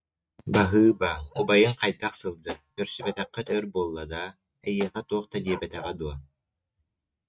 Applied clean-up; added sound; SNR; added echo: neural mask model RNNoise.